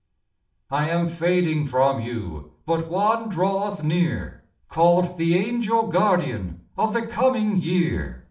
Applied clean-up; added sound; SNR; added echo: none; none; none; reverberation time 0.4 s.